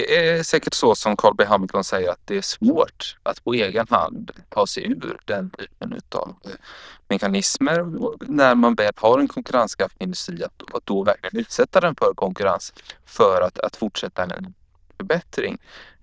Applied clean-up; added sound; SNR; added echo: neural diffusion model UNIVERSE++.